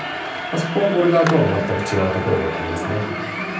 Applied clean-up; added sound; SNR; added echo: none; Clapping; 14 dB; reverberation time 0.6 s.